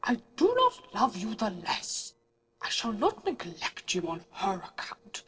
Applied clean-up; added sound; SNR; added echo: neural separator model SepFormer DNS4.